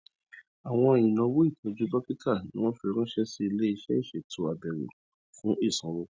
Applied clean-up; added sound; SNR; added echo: none; none; none; none.